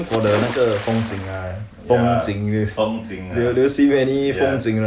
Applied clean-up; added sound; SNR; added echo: none; Splash, splatter; 15 dB; none.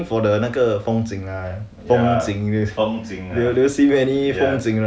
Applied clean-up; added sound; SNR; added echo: none; none; none; none.